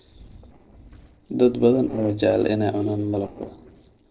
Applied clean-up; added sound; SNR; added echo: neural separator model SepFormer DNS4.